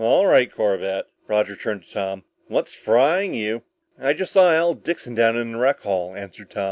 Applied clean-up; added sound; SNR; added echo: none; none; none; none.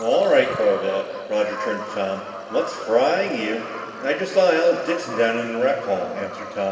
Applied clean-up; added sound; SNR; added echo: none; Bird vocalization, bird call, bird song; 14 dB; reverberation time 2.4 s.